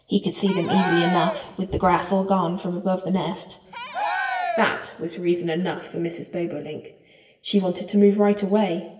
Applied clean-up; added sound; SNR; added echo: none; Cheering; 7 dB; reverberation time 1.4 s.